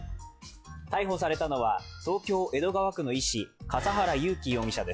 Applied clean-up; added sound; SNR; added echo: classical method log-MMSE.